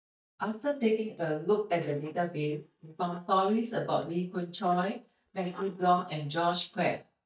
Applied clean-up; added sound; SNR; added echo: neural mask model DeepFilterNet 3.